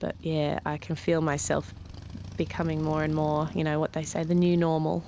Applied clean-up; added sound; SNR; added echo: none; Motorcycle; 15 dB; none.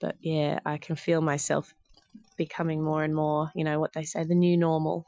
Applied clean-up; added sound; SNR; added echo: classical method Wiener filter.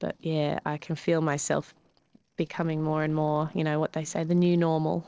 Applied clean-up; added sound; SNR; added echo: neural separator model SepFormer DNS4.